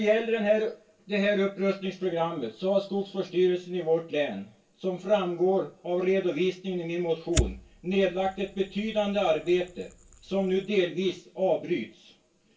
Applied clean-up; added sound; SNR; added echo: none; Fire; 9 dB; reverberation time 0.2 s.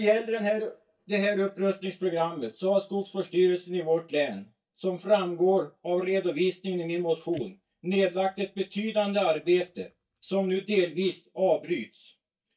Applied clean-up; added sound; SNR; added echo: neural mask model DeepFilterNet 3.